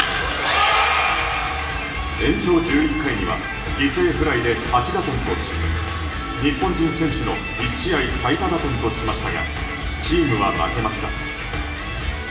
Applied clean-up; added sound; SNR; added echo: none; Bird; 18 dB; reverberation time 1.3 s.